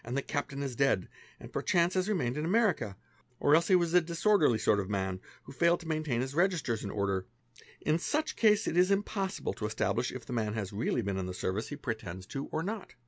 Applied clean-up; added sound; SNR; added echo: none; none; none; none.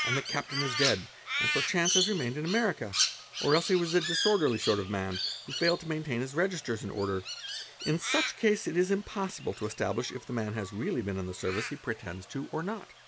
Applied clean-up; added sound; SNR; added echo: none; Crow; 5 dB; none.